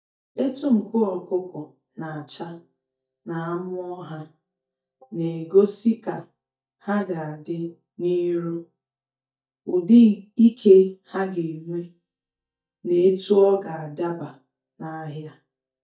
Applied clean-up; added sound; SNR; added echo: neural mask model DeepFilterNet 3.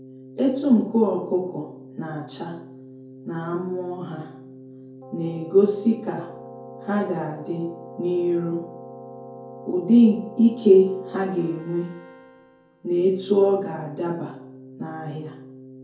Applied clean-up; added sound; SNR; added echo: none; Keyboard (musical); 18 dB; reverberation time 2.3 s.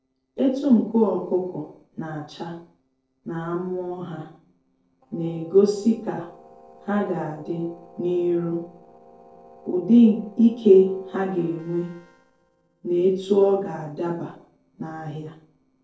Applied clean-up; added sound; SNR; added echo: neural separator model SepFormer DNS4.